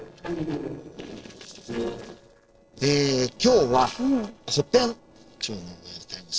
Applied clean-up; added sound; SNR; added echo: neural separator model SepFormer DNS4.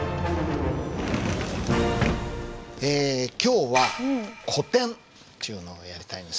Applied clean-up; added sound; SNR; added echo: none; none; none; none.